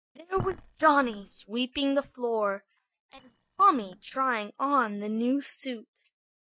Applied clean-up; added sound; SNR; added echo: neural mask model DeepFilterNet 3.